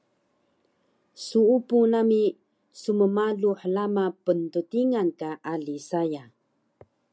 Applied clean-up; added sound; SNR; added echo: none; none; none; none.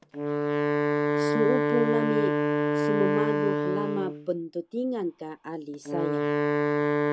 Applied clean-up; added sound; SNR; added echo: none; Wind instrument, woodwind instrument; -5 dB; none.